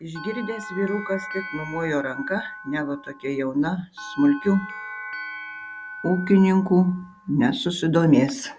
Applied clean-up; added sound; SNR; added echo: none; Bell; 13 dB; none.